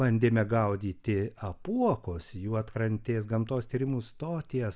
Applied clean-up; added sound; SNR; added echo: none; none; none; none.